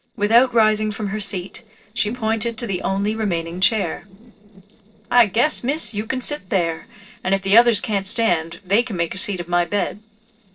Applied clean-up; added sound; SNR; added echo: neural separator model SepFormer DNS4.